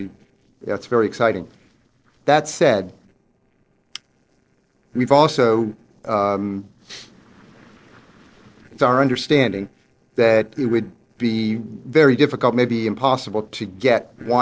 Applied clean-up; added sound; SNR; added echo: neural separator model SepFormer DNS4.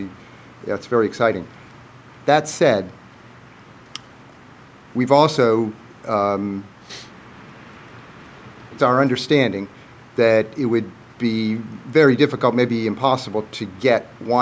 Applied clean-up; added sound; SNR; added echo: none; none; none; none.